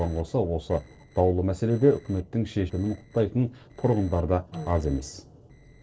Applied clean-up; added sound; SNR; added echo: neural separator model SepFormer DNS4.